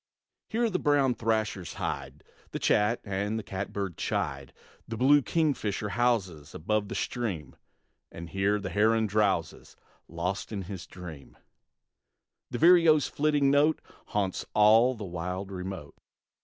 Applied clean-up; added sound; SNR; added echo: none; none; none; none.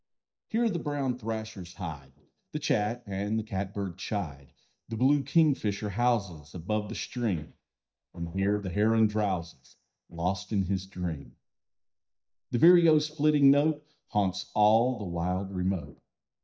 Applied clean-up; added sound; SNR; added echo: neural mask model DeepFilterNet 3.